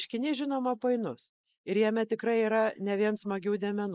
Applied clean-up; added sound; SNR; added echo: neural mask model Resemble Enhance denoiser.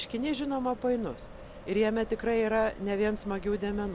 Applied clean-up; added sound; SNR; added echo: none; Accelerating, revving, vroom; 14 dB; none.